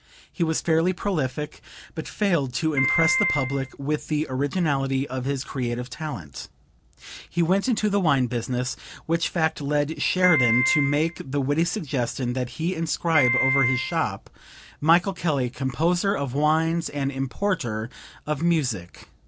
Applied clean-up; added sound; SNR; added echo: none; Piano; 0 dB; none.